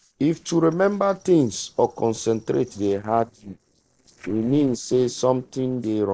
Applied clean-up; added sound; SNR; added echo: neural separator model SepFormer DNS4.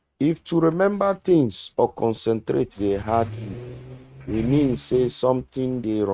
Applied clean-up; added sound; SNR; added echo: neural mask model RNNoise.